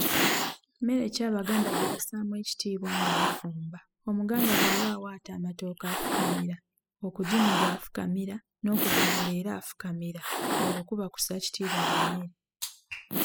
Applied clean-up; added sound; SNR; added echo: classical method spectral subtraction.